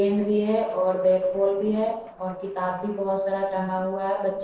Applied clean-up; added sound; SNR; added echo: neural separator model SepFormer DNS4.